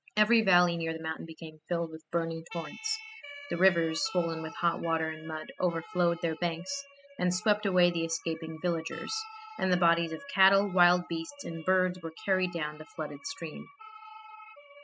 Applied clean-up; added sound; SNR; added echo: classical method spectral subtraction.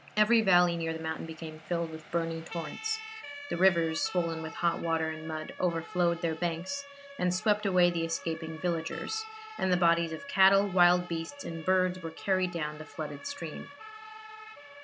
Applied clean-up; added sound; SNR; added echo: none; Siren; 16 dB; none.